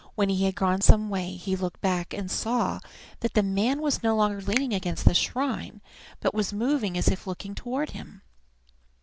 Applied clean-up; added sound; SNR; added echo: none; Finger snapping; 16 dB; none.